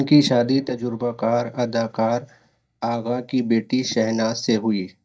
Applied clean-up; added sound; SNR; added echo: neural mask model DeepFilterNet 3.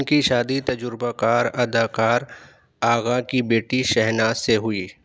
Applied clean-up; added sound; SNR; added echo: none; none; none; none.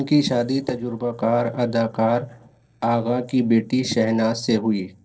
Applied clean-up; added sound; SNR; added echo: neural separator model SepFormer DNS4.